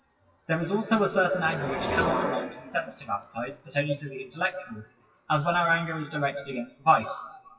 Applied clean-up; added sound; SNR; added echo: classical method WPE with log-MMSE.